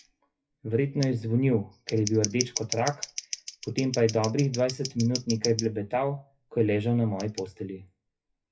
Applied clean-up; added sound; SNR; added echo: classical method WPE with log-MMSE.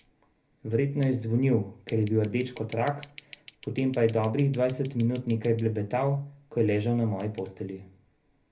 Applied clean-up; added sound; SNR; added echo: none; Scissors; 12 dB; reverberation time 0.3 s.